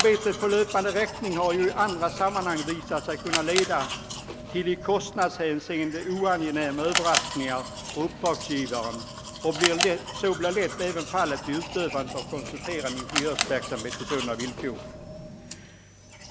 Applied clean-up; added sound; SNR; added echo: none; Camera + Domestic sounds, home sounds; 6 dB; none.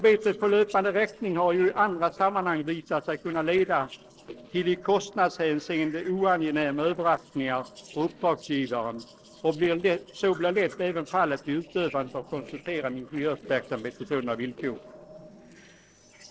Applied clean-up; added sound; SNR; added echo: neural separator model SepFormer DNS4.